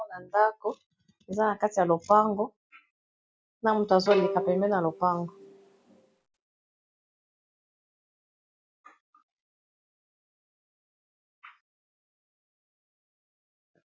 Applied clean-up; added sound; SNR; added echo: none; Bowed string instrument; 5 dB; none.